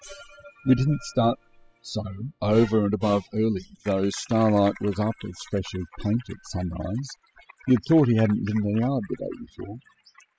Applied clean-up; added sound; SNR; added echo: classical method spectral subtraction.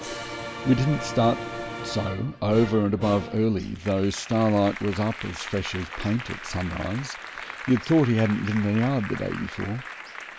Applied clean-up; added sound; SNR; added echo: none; Applause; 11 dB; none.